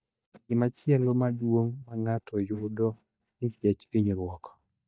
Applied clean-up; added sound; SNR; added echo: neural mask model DeepFilterNet 3.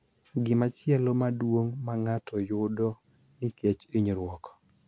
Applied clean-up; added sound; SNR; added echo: none; none; none; none.